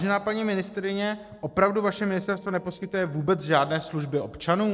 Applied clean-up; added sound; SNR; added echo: neural separator model SepFormer DNS4.